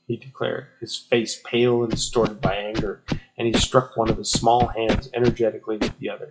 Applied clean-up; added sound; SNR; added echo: classical method WPE with log-MMSE.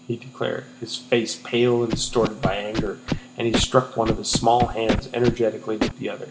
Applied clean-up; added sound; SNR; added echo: none; Scratching (performance technique); 6 dB; reverberation time 0.9 s.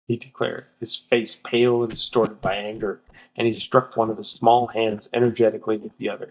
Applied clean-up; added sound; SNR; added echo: neural mask model DeepFilterNet 3.